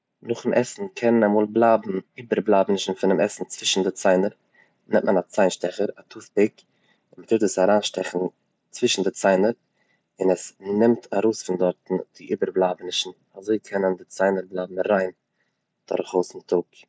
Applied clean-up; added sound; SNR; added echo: none; none; none; none.